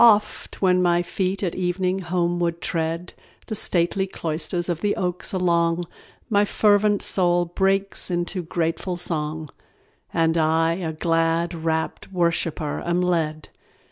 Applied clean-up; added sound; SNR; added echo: none; none; none; none.